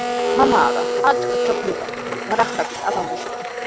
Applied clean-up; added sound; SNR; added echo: none; Domestic sounds, home sounds; 0 dB; none.